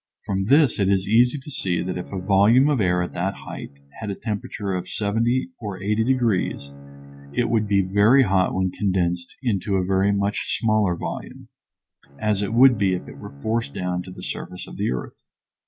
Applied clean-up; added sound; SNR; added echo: none; Bowed string instrument; 20 dB; none.